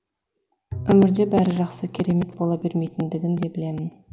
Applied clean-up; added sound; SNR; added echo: none; Bowed string instrument; 16 dB; none.